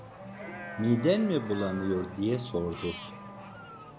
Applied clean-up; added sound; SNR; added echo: none; Race car, auto racing / Accelerating, revving, vroom + Livestock, farm animals, working animals; 11 dB; none.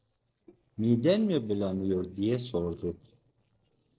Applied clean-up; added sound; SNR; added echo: neural separator model SepFormer DNS4.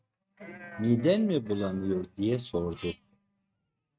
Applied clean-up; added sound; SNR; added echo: neural mask model RNNoise.